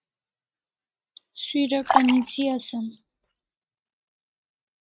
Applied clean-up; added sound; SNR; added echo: neural mask model RNNoise.